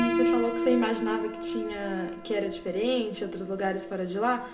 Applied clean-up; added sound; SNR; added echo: none; Piano; 3 dB; reverberation time 0.7 s.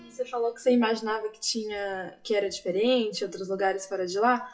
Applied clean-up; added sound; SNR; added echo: classical method WPE with log-MMSE.